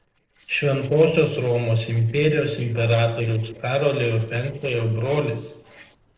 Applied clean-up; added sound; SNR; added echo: neural separator model SepFormer DNS4.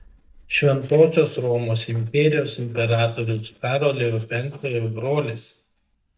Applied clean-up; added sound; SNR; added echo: neural mask model DeepFilterNet 3.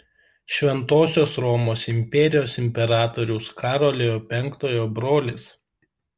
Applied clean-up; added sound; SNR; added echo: none; none; none; none.